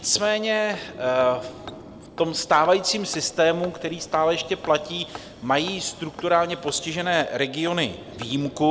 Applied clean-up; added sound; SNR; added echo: none; Hammer + Fire; 18 dB; none.